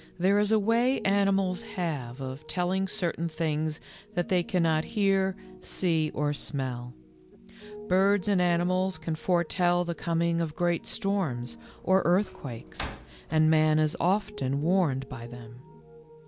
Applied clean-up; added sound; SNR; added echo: none; Piano + Slam; 18 dB; none.